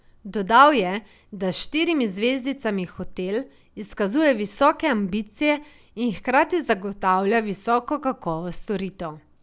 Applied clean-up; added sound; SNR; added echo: none; none; none; none.